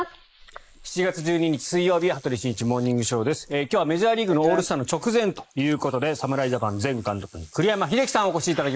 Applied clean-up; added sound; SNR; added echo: neural mask model Resemble Enhance denoiser.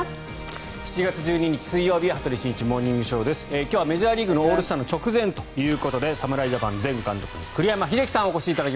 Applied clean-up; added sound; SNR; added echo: none; Alarm / Door; 16 dB; none.